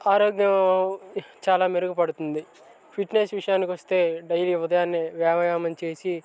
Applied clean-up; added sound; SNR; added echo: none; none; none; none.